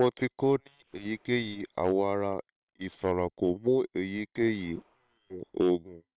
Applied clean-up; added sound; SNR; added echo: neural separator model SepFormer WHAM!.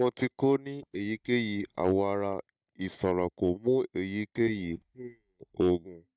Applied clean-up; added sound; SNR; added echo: neural mask model DeepFilterNet 3.